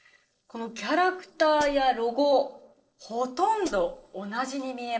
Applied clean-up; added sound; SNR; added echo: neural separator model SepFormer DNS4.